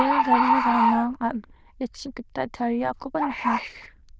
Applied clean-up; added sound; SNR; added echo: neural diffusion model UNIVERSE++.